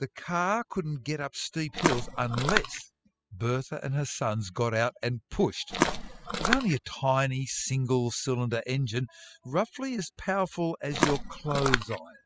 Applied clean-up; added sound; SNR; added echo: classical method spectral subtraction.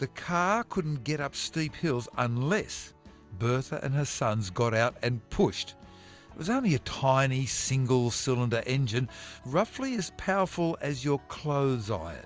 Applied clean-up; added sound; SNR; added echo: none; none; none; none.